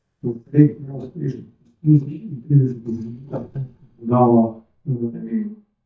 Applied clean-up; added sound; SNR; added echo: neural mask model DeepFilterNet 3.